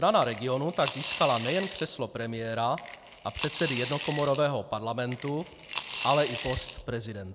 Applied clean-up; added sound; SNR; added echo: none; Coin (dropping) / Glass; 1 dB; none.